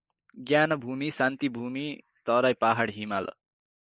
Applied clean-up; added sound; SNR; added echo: neural mask model Resemble Enhance denoiser.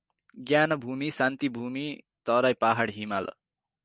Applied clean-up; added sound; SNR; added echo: none; none; none; none.